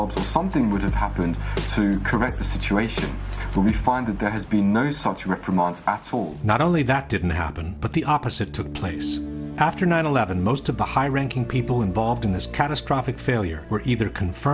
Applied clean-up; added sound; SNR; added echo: none; none; none; none.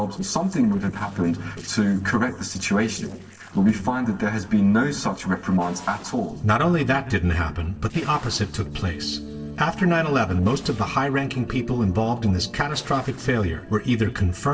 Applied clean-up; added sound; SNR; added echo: neural separator model SepFormer DNS4.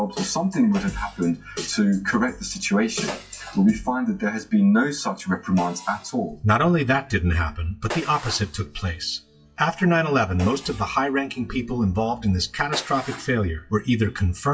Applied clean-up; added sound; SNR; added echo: classical method WPE with log-MMSE.